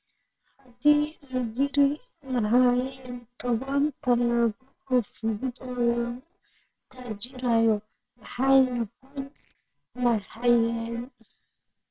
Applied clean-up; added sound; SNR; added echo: neural separator model SepFormer WHAMR!.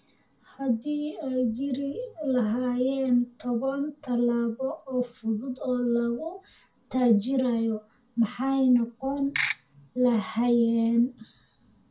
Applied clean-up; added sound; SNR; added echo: none; Ratchet, pawl / Percussion; 3 dB; reverberation time 0.2 s.